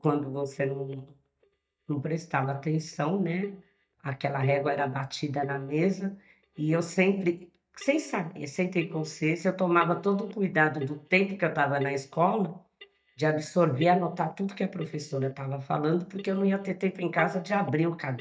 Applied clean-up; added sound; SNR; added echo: neural mask model DeepFilterNet 3.